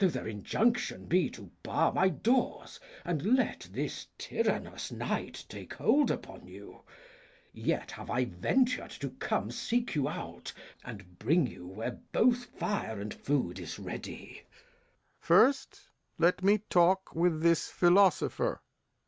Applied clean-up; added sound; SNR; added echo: none; none; none; none.